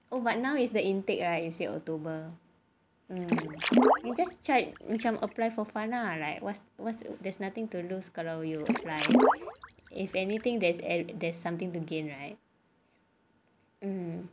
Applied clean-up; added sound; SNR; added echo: none; Water / Splash, splatter; -3 dB; none.